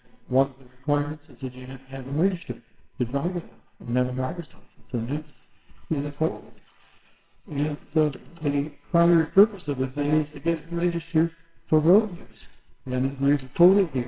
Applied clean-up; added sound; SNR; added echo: neural separator model SepFormer WHAMR!.